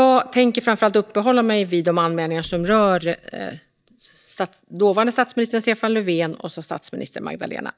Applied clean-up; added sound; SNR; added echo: neural mask model DeepFilterNet 3.